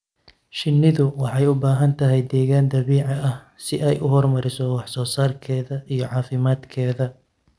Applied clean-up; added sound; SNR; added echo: none; none; none; none.